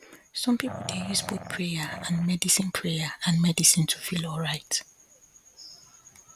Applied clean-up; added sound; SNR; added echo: none; Growling; 11 dB; none.